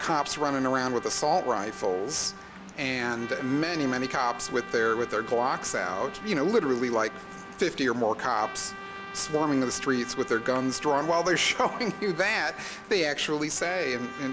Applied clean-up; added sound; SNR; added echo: none; Trumpet; 14 dB; none.